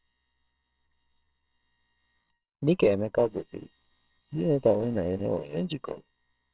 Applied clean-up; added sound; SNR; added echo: neural separator model SepFormer WHAMR!.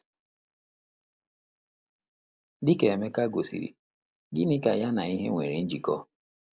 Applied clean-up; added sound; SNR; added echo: none; none; none; none.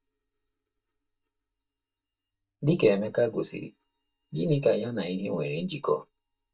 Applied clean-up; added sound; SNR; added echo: neural mask model DeepFilterNet 3.